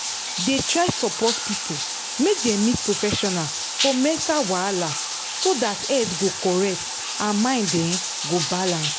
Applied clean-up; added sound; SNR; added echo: none; Bathtub (filling or washing); 3 dB; none.